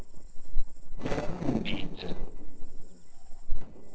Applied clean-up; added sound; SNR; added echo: neural separator model SepFormer DNS4.